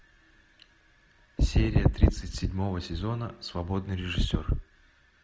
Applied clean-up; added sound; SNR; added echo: none; none; none; none.